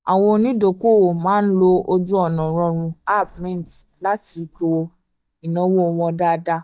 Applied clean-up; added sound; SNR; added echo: neural mask model DeepFilterNet 3.